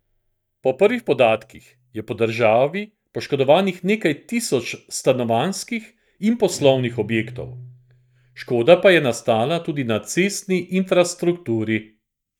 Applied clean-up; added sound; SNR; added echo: neural mask model DeepFilterNet 3.